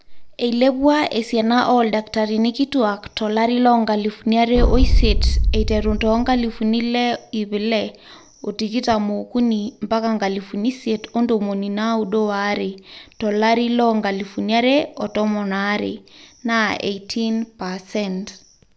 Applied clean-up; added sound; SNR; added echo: none; Boom; -3 dB; none.